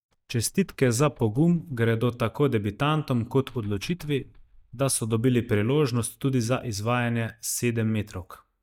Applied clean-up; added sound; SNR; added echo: neural mask model DeepFilterNet 3.